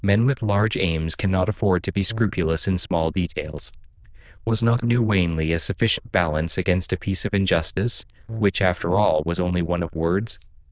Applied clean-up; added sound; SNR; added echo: neural diffusion model UNIVERSE++.